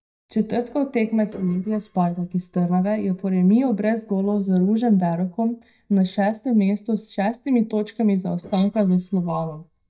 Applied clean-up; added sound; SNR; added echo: neural mask model DeepFilterNet 3.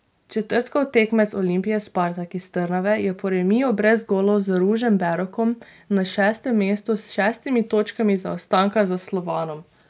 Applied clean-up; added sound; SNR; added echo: none; none; none; none.